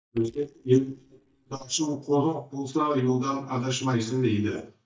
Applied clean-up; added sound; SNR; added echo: neural mask model DeepFilterNet 3.